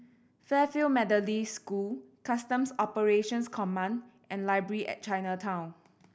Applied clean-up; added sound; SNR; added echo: none; none; none; none.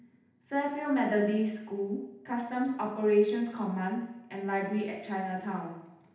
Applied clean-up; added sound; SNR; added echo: none; none; none; reverberation time 0.8 s.